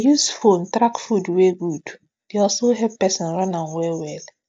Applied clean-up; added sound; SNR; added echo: neural mask model DeepFilterNet 3.